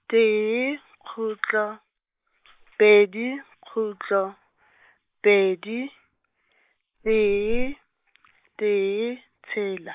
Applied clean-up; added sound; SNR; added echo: neural mask model Resemble Enhance denoiser.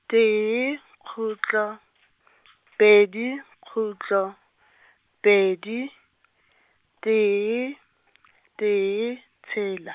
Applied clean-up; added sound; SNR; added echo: none; none; none; none.